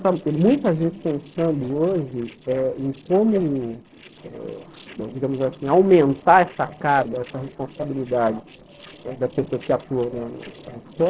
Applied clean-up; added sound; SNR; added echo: neural separator model SepFormer DNS4.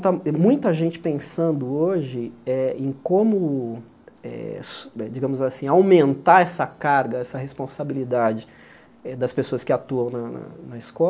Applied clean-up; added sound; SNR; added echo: none; none; none; none.